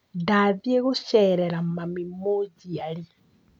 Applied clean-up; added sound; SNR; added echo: none; none; none; none.